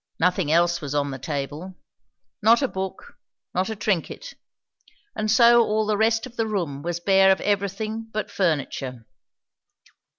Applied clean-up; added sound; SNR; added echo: none; none; none; none.